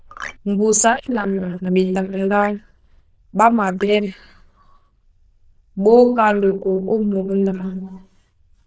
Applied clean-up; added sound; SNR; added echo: neural diffusion model UNIVERSE++.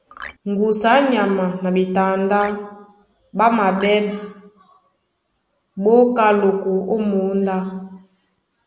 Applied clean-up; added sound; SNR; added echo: none; Marimba, xylophone; 16 dB; none.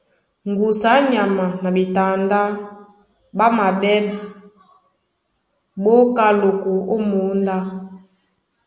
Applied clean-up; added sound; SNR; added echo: none; none; none; none.